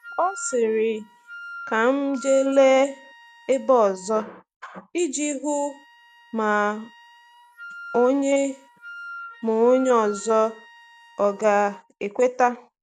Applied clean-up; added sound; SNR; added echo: none; Wind instrument, woodwind instrument; 19 dB; none.